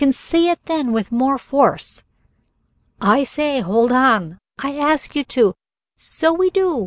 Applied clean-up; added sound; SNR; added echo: none; none; none; none.